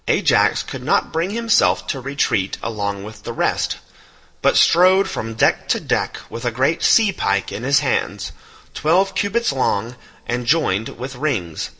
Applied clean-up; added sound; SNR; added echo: none; none; none; reverberation time 0.5 s.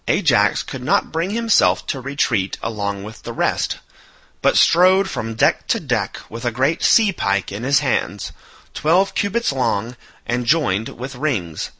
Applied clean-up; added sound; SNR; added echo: none; none; none; none.